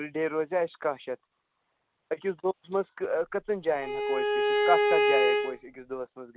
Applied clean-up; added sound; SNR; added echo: none; Bowed string instrument; -5 dB; none.